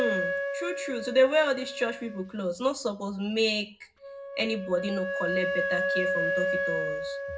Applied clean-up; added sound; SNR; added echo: none; Wind instrument, woodwind instrument; 2 dB; reverberation time 0.3 s.